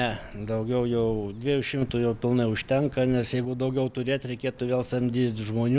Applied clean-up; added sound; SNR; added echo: none; none; none; none.